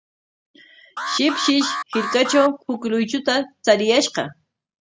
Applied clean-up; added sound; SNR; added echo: none; Alarm; 6 dB; none.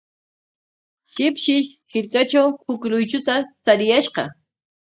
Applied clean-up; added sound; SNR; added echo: neural mask model DeepFilterNet 3.